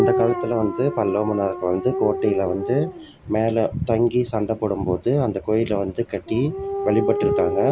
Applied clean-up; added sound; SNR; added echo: none; Dog; 6 dB; none.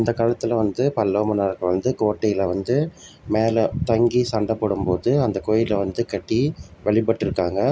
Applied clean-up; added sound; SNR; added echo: none; none; none; none.